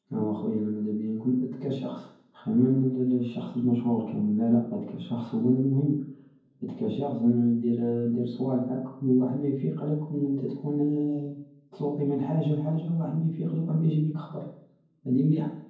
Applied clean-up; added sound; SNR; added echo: none; none; none; reverberation time 0.9 s.